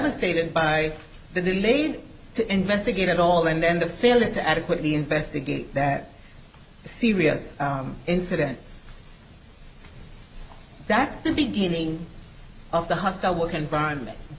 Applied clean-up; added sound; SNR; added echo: none; none; none; none.